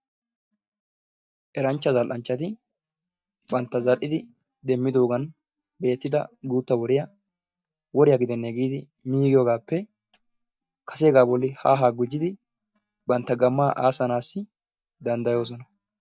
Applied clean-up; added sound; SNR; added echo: neural mask model DeepFilterNet 3.